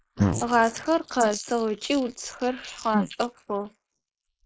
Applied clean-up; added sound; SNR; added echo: neural mask model Resemble Enhance denoiser.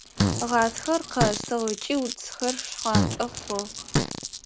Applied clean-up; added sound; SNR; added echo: none; Fart + Glass; 1 dB; none.